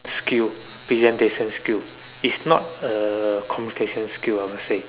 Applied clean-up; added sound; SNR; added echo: none; none; none; none.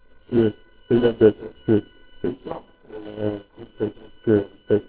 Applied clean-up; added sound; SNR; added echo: neural separator model SepFormer WHAMR!.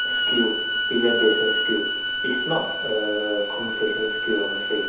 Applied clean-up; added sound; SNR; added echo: none; Bowed string instrument; 0 dB; reverberation time 0.8 s.